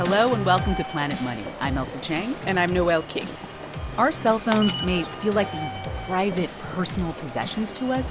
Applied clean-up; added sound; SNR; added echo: none; Walk, footsteps / Subway, metro, underground; 11 dB; none.